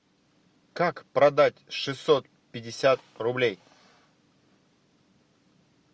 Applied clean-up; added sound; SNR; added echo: none; none; none; none.